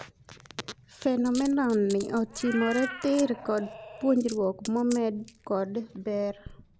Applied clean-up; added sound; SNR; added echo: none; Coin (dropping) + Meow; 15 dB; none.